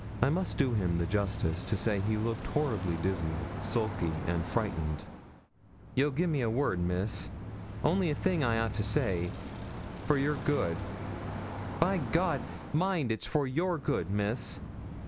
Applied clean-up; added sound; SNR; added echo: none; Bicycle; 7 dB; none.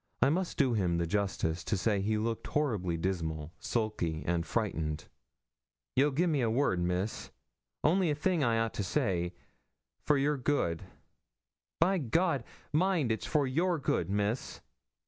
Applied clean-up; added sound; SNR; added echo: none; none; none; none.